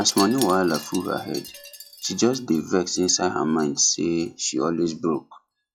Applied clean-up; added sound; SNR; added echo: classical method log-MMSE.